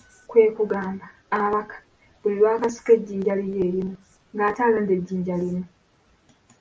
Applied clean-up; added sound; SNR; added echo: none; none; none; none.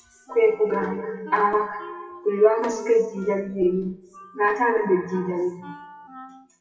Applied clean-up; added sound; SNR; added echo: classical method WPE with log-MMSE.